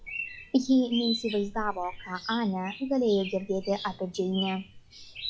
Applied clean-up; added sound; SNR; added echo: classical method log-MMSE.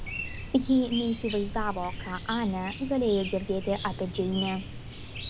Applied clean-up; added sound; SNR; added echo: none; Chirp, tweet; 7 dB; none.